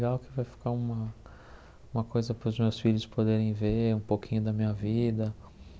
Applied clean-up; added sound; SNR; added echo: none; none; none; none.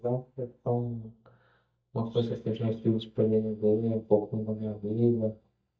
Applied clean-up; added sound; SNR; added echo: neural mask model DeepFilterNet 3.